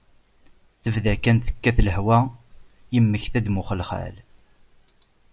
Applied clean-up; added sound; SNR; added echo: none; none; none; none.